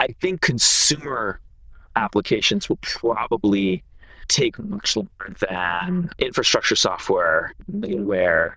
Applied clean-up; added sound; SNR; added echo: neural diffusion model UNIVERSE++.